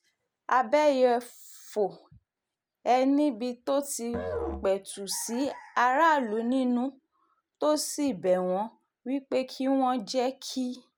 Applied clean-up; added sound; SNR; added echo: none; Musical instrument; 11 dB; none.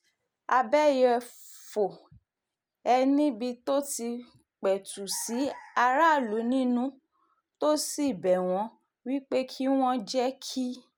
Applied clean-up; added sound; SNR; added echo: none; none; none; none.